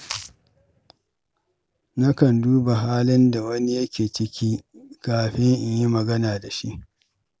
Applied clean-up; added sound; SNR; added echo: none; none; none; none.